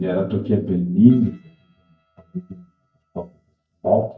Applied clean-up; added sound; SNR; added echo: neural mask model DeepFilterNet 3.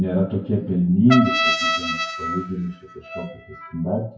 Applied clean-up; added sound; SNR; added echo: classical method WPE with log-MMSE.